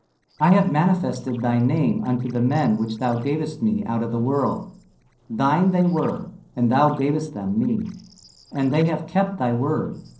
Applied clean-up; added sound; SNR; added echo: neural separator model SepFormer DNS4.